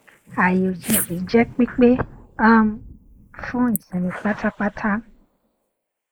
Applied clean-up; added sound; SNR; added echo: neural mask model Resemble Enhance denoiser.